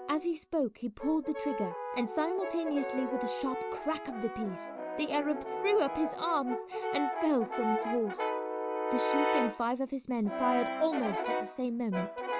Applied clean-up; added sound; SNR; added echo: none; Brass instrument; 2 dB; none.